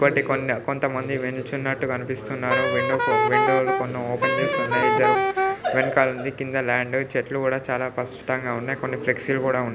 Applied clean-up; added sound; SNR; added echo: none; Wind instrument, woodwind instrument; -2 dB; none.